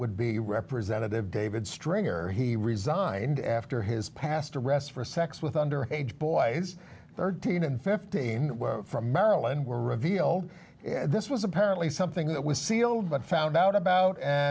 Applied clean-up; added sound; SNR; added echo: none; none; none; none.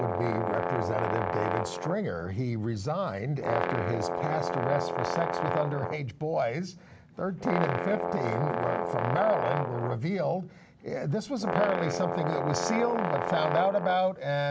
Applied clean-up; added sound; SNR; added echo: none; Brass instrument; 2 dB; none.